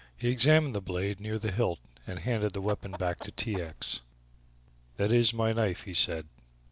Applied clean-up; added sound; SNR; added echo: none; Chicken, rooster; 16 dB; none.